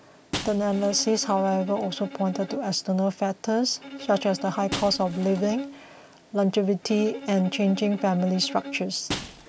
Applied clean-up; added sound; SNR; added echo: none; Bowed string instrument + Shatter; 13 dB; none.